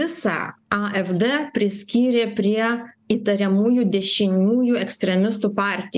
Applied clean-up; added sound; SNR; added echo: none; none; none; none.